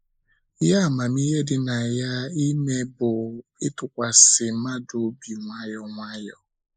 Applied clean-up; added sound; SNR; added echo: neural mask model Resemble Enhance denoiser.